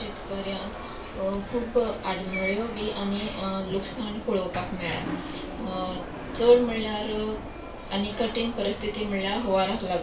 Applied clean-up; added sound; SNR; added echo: none; Alarm; 9 dB; reverberation time 0.3 s.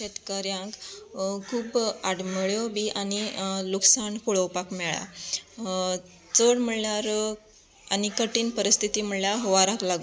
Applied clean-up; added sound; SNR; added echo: none; none; none; none.